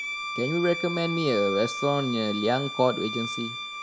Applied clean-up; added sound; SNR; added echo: none; Bowed string instrument; 7 dB; none.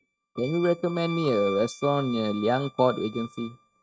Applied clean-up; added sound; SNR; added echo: neural mask model RNNoise.